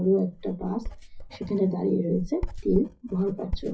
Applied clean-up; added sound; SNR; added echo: classical method WPE with log-MMSE.